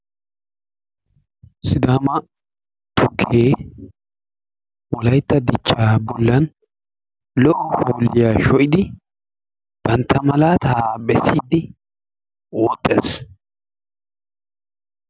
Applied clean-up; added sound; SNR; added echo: none; none; none; none.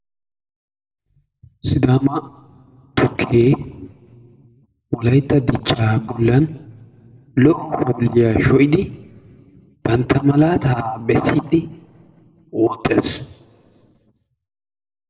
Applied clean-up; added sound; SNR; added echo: none; none; none; reverberation time 1.0 s.